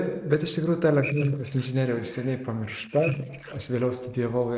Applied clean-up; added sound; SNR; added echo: neural mask model Resemble Enhance denoiser.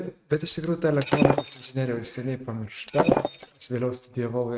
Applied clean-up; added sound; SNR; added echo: neural mask model RNNoise.